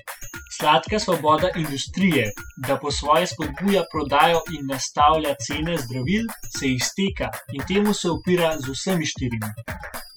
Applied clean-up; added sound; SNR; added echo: classical method spectral subtraction.